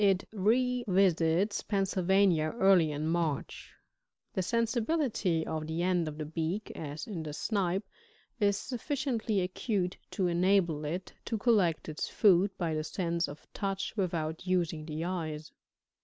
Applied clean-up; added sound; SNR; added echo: neural mask model Resemble Enhance denoiser.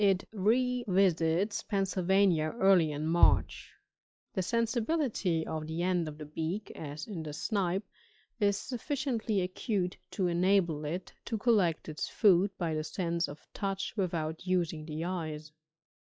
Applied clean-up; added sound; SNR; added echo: classical method log-MMSE.